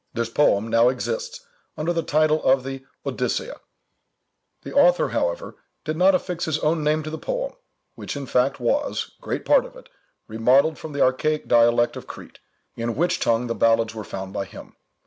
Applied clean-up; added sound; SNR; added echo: none; none; none; none.